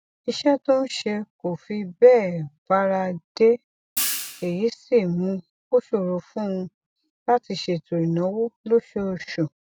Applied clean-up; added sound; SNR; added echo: none; Hi-hat; 8 dB; none.